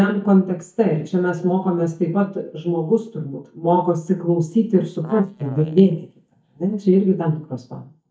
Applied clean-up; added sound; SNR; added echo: neural mask model DeepFilterNet 3.